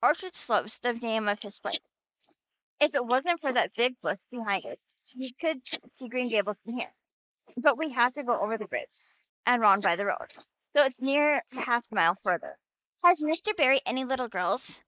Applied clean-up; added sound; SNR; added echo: neural mask model Resemble Enhance denoiser.